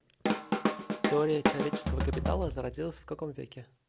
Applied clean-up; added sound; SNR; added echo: none; Drum kit; -3 dB; none.